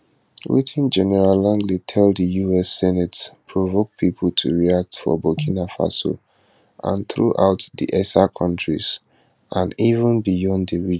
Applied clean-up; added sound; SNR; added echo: none; none; none; none.